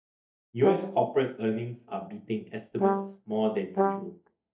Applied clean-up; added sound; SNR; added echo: neural mask model DeepFilterNet 3.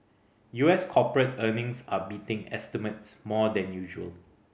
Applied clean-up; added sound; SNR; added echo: none; none; none; none.